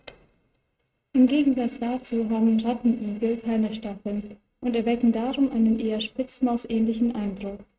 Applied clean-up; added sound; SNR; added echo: neural mask model RNNoise.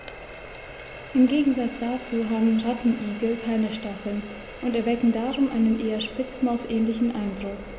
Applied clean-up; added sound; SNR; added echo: none; Water tap, faucet; 15 dB; none.